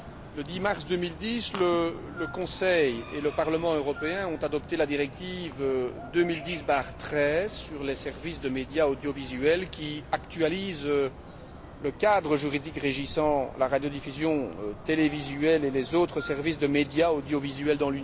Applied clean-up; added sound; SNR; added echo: none; Chicken, rooster + Wind instrument, woodwind instrument; 14 dB; none.